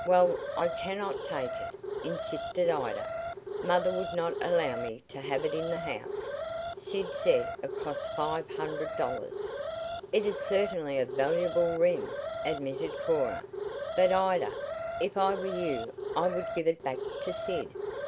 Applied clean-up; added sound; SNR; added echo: none; Alarm; 5 dB; none.